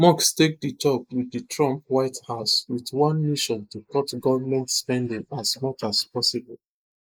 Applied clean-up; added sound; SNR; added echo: neural mask model Resemble Enhance denoiser.